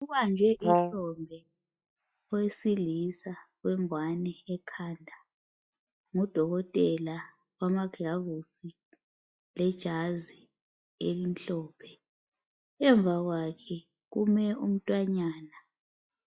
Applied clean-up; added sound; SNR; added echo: classical method log-MMSE.